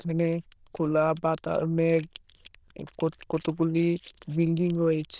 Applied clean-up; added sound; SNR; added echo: neural diffusion model UNIVERSE++.